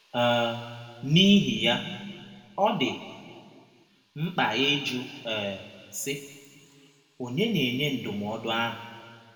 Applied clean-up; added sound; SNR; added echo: none; none; none; reverberation time 1.7 s.